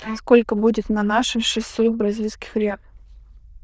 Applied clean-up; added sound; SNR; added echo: neural diffusion model UNIVERSE++.